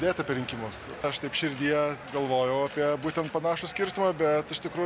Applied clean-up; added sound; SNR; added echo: none; none; none; none.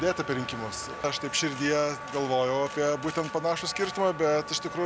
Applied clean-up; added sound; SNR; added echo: none; Wind instrument, woodwind instrument; 13 dB; none.